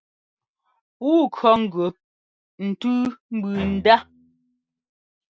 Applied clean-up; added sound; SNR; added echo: none; Bowed string instrument; 17 dB; none.